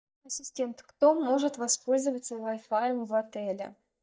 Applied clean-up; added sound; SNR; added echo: neural mask model DeepFilterNet 3.